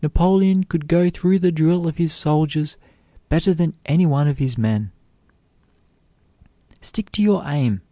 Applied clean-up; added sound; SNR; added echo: none; none; none; none.